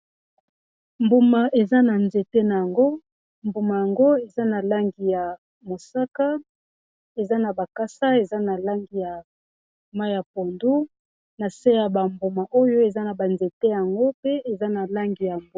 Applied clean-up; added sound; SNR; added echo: none; none; none; none.